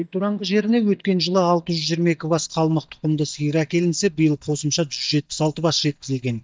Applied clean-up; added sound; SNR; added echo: neural mask model DeepFilterNet 3.